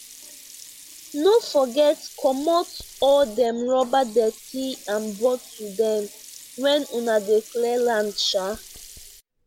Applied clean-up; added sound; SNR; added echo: none; Sink (filling or washing); 20 dB; none.